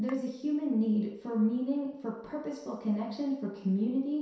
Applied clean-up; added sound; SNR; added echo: none; Chink, clink; 20 dB; reverberation time 0.7 s.